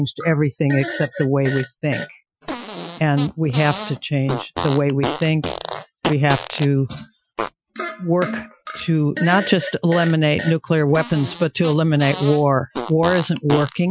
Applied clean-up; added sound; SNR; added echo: classical method Wiener filter.